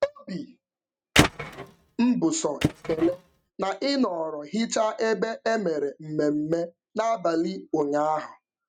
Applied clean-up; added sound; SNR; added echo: neural mask model RNNoise.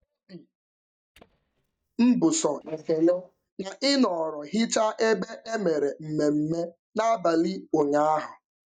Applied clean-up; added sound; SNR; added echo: neural mask model DeepFilterNet 3.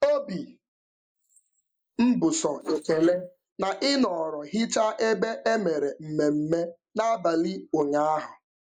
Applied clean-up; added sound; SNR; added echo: neural mask model Resemble Enhance denoiser.